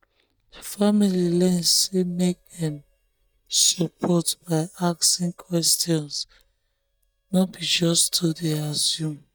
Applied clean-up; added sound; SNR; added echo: neural mask model DeepFilterNet 3.